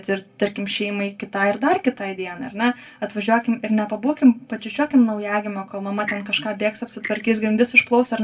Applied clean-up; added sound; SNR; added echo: none; Clock; 15 dB; reverberation time 0.2 s.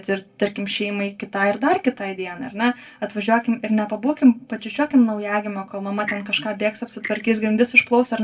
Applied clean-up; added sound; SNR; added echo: neural separator model SepFormer DNS4.